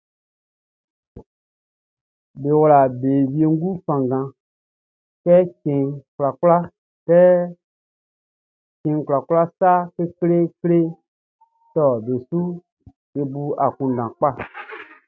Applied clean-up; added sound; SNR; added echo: none; none; none; none.